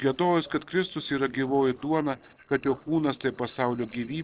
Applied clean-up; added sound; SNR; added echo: neural separator model SepFormer DNS4.